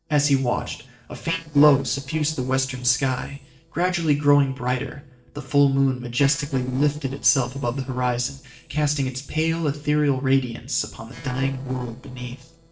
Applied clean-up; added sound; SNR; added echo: neural separator model SepFormer DNS4.